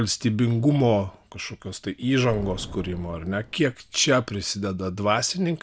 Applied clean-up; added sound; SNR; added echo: none; Boom; 16 dB; none.